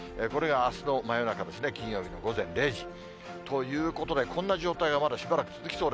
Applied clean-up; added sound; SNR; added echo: none; none; none; none.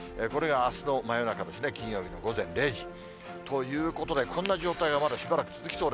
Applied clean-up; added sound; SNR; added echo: none; Camera; 11 dB; none.